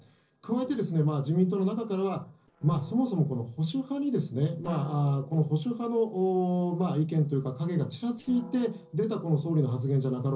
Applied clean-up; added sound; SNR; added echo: neural separator model SepFormer DNS4.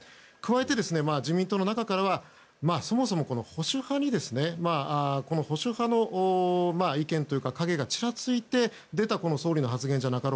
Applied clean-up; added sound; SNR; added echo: none; none; none; none.